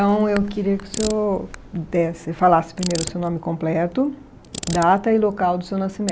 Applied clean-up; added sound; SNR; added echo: none; Ratchet, pawl; 16 dB; none.